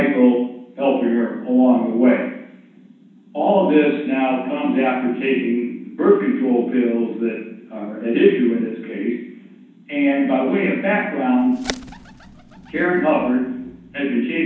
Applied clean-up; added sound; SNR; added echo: none; Bird; 19 dB; reverberation time 0.7 s.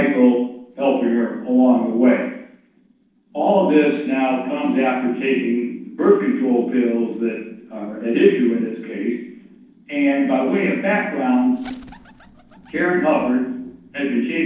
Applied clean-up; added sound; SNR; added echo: neural separator model SepFormer DNS4.